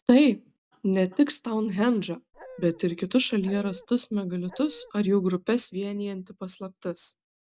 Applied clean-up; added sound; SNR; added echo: none; Dog; 20 dB; none.